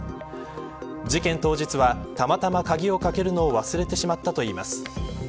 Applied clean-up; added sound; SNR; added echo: none; none; none; none.